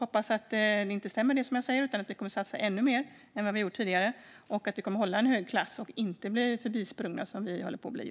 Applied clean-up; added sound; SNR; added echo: none; none; none; none.